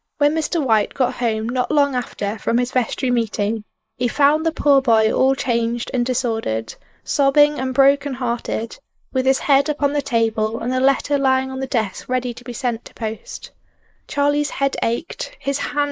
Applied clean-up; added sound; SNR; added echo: neural mask model Resemble Enhance denoiser.